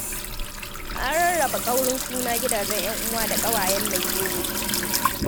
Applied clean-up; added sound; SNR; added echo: none; Sink (filling or washing) / Water tap, faucet; -2 dB; none.